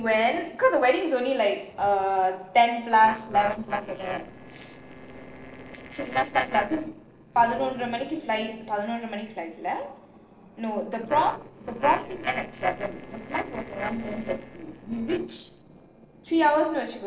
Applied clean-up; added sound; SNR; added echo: neural separator model SepFormer DNS4.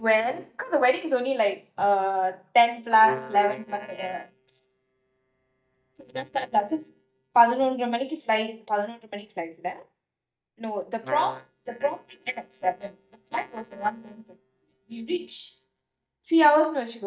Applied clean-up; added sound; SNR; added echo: neural mask model DeepFilterNet 3.